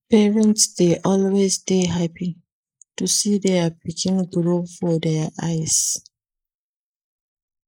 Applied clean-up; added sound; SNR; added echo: neural mask model Resemble Enhance denoiser.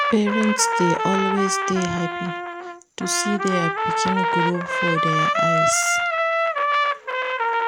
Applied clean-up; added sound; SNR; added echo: none; Trumpet; -3 dB; none.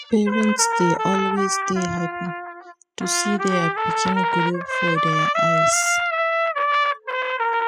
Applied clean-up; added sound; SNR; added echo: classical method spectral subtraction.